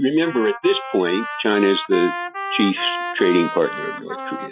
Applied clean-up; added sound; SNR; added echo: classical method Wiener filter.